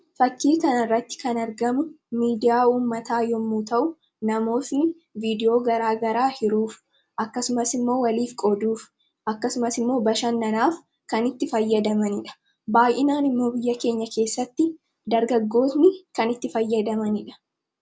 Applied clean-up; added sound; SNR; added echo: none; none; none; none.